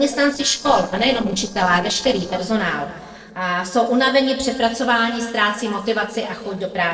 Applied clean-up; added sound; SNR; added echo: neural separator model SepFormer DNS4.